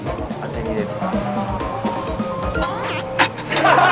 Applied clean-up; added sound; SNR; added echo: none; Accelerating, revving, vroom / Car; 7 dB; none.